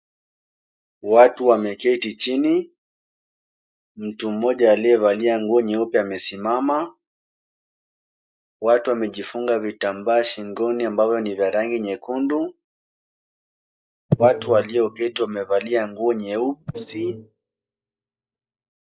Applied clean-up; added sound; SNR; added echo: neural mask model DeepFilterNet 3.